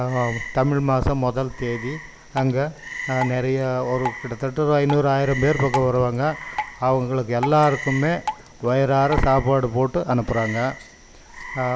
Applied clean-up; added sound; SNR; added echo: none; Frog + Drip; 12 dB; none.